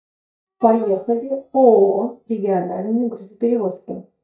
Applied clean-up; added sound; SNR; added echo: neural mask model DeepFilterNet 3.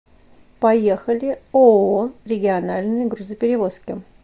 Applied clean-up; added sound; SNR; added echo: none; none; none; none.